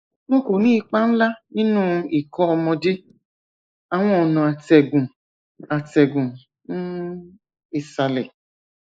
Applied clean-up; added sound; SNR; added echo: neural mask model Resemble Enhance denoiser.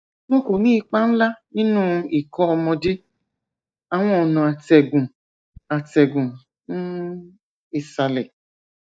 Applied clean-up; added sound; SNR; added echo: neural mask model DeepFilterNet 3.